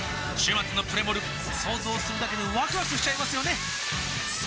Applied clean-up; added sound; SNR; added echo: none; none; none; none.